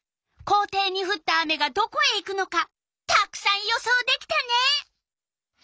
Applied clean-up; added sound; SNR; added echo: none; none; none; none.